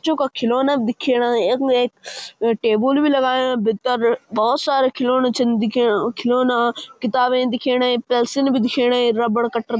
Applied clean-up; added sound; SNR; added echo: none; none; none; none.